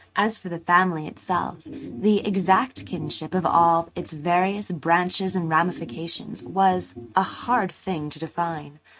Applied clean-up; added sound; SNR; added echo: neural mask model RNNoise.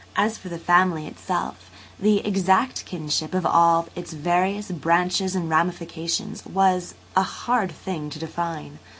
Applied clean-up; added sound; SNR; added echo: none; none; none; none.